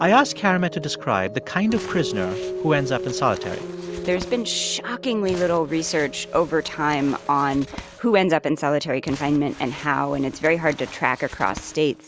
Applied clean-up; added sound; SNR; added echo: none; Crumpling, crinkling; 18 dB; none.